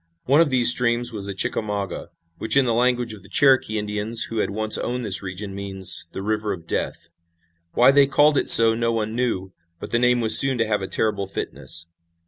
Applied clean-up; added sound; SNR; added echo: none; none; none; none.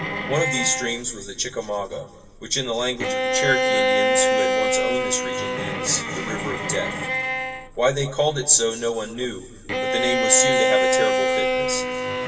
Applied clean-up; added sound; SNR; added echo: none; Bowed string instrument; -1 dB; reverberation time 2.6 s.